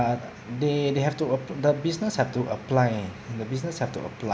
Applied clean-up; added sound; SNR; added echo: none; none; none; none.